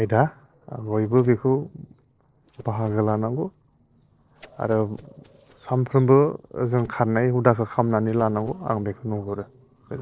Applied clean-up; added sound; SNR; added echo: neural separator model SepFormer DNS4.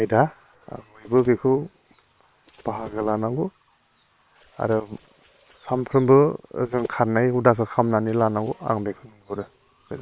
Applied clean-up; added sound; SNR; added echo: neural separator model SepFormer WHAM!.